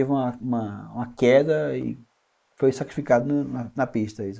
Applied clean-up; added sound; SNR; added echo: neural mask model Resemble Enhance denoiser.